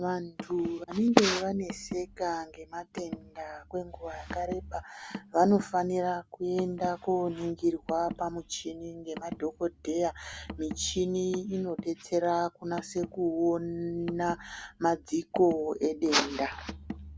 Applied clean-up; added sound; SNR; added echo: none; Car; 15 dB; none.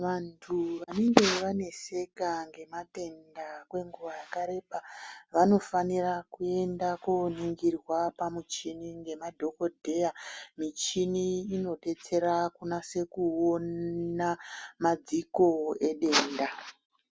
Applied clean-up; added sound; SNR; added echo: none; none; none; none.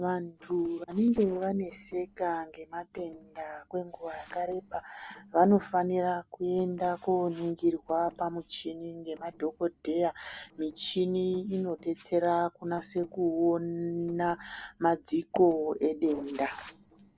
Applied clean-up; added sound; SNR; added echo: neural separator model SepFormer DNS4.